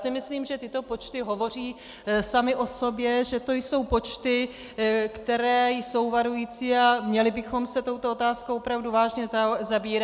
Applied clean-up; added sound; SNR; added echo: none; none; none; none.